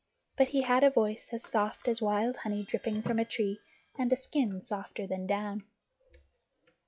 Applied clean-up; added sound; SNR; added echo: classical method log-MMSE.